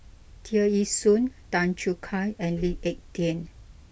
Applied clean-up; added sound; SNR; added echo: none; none; none; none.